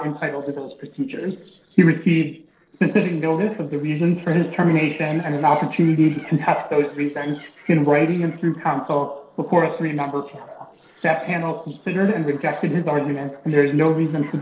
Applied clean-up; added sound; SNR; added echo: neural separator model SepFormer DNS4.